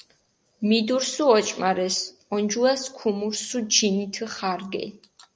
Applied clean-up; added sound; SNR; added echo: none; none; none; none.